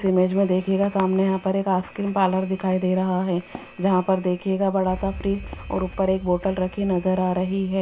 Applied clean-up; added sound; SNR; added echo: none; Alarm; 18 dB; none.